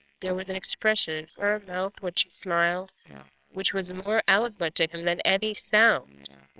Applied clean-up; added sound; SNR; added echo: neural separator model SepFormer WHAMR!.